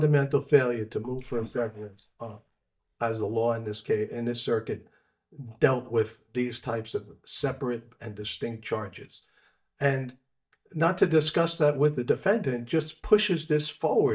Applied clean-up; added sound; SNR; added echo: neural mask model DeepFilterNet 3.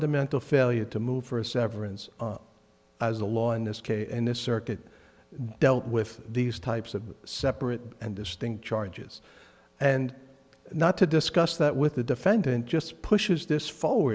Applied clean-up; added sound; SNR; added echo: none; none; none; none.